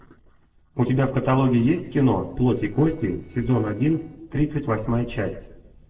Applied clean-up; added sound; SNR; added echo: neural separator model SepFormer DNS4.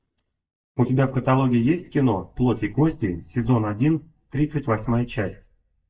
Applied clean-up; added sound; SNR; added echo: neural mask model DeepFilterNet 3.